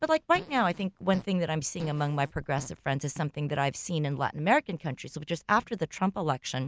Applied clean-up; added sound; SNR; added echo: none; Fart; 18 dB; none.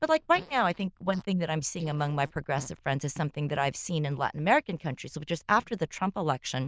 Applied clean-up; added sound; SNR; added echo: neural diffusion model UNIVERSE++.